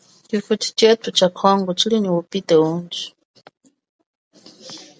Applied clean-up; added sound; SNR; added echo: none; none; none; none.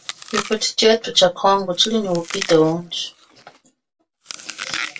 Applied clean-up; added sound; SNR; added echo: none; Chewing, mastication; 13 dB; reverberation time 0.2 s.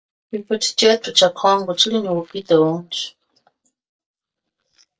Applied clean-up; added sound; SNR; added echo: neural mask model DeepFilterNet 3.